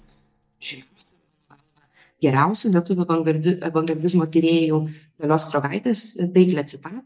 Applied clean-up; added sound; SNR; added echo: neural mask model DeepFilterNet 3.